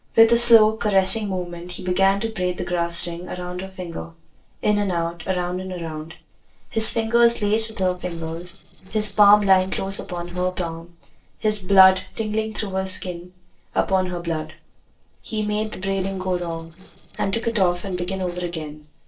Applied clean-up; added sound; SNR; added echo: neural separator model SepFormer DNS4.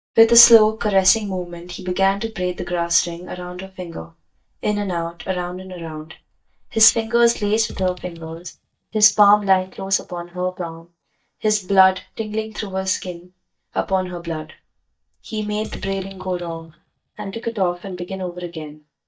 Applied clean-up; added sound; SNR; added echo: neural mask model DeepFilterNet 3.